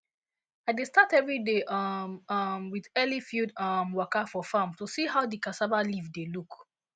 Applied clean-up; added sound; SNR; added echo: none; none; none; none.